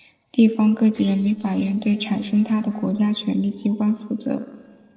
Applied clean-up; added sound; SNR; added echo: neural separator model SepFormer DNS4.